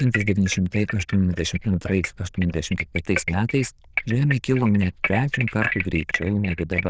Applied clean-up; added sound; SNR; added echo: neural diffusion model UNIVERSE++.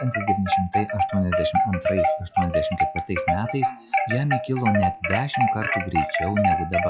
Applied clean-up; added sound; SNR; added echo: classical method log-MMSE.